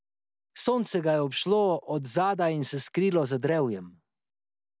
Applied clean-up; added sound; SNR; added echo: none; none; none; none.